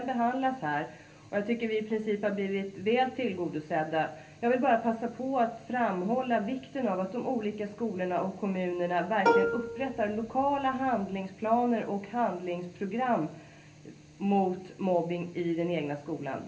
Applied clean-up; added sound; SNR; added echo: none; Plucked string instrument; 1 dB; reverberation time 0.3 s.